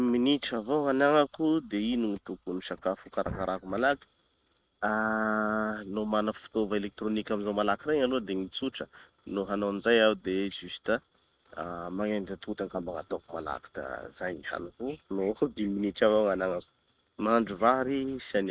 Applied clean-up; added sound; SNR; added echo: neural mask model RNNoise.